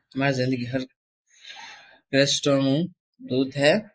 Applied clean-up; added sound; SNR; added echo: neural mask model Resemble Enhance denoiser.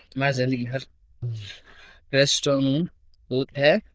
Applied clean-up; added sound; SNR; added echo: neural diffusion model UNIVERSE++.